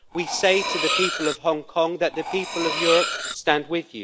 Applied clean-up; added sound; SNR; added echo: none; Cutlery, silverware; 4 dB; none.